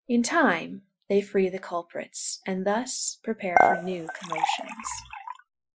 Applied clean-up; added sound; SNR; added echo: classical method Wiener filter.